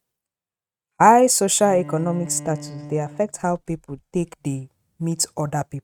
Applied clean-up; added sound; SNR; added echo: neural mask model RNNoise.